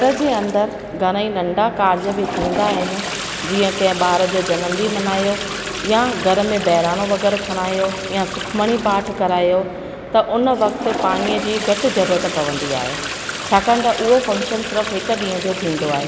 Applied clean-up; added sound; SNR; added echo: none; Toilet flush; 9 dB; none.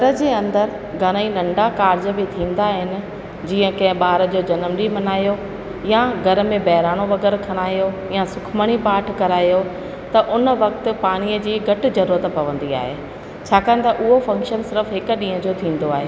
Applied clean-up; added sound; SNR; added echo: none; none; none; none.